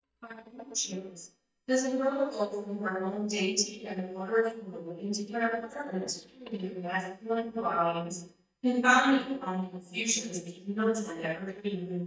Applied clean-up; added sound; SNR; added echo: neural mask model DeepFilterNet 3.